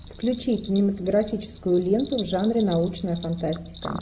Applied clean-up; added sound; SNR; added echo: none; Bell; 20 dB; none.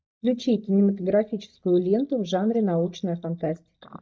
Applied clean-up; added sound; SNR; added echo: neural mask model DeepFilterNet 3.